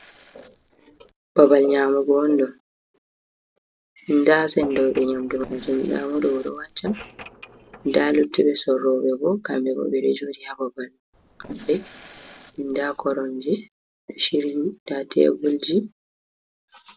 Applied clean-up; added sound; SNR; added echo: neural separator model SepFormer DNS4.